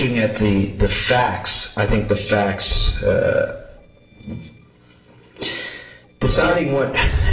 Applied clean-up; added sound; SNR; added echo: neural separator model SepFormer DNS4.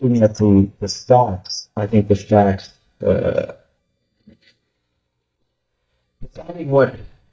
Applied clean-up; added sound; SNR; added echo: neural mask model DeepFilterNet 3.